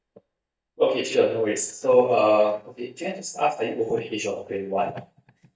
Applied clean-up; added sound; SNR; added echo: neural mask model DeepFilterNet 3.